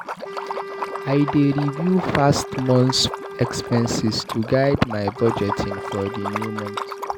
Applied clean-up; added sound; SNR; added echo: none; Liquid + Wind instrument, woodwind instrument; 8 dB; none.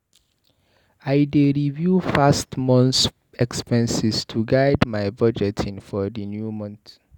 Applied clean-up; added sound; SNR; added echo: none; none; none; none.